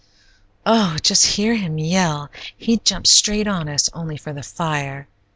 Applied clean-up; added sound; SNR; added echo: none; none; none; none.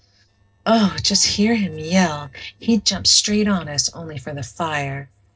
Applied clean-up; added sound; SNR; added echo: neural separator model SepFormer DNS4.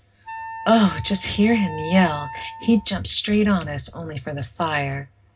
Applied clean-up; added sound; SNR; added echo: none; Wind instrument, woodwind instrument; 15 dB; reverberation time 0.4 s.